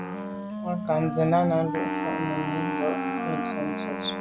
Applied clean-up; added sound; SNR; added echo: none; Wind instrument, woodwind instrument + Wind instrument, woodwind instrument; 2 dB; none.